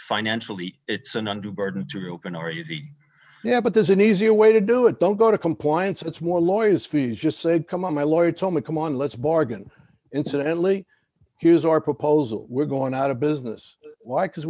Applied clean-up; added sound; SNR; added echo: none; none; none; none.